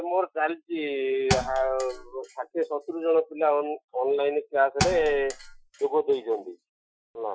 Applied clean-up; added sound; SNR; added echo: classical method Wiener filter.